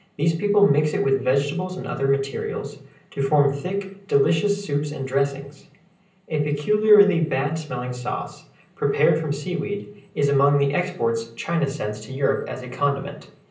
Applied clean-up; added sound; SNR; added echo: none; none; none; reverberation time 0.6 s.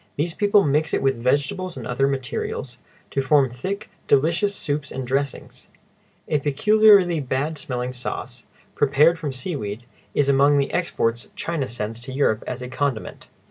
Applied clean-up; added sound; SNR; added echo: none; none; none; none.